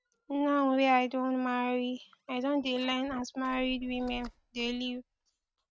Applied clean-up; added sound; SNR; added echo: neural mask model RNNoise.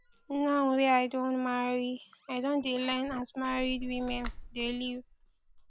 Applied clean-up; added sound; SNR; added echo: none; Slam + Scratching (performance technique); 15 dB; none.